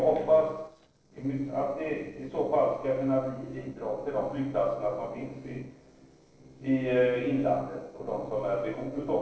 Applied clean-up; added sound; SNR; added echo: neural separator model SepFormer DNS4.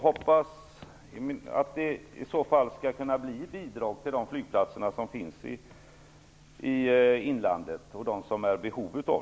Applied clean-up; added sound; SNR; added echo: none; none; none; none.